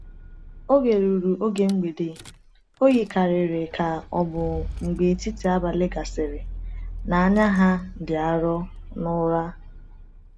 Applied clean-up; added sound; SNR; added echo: none; Rattle / Engine starting / Car; 13 dB; none.